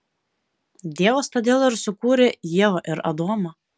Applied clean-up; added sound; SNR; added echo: none; none; none; none.